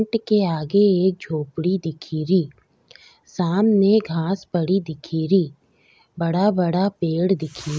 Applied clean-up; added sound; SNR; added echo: none; none; none; none.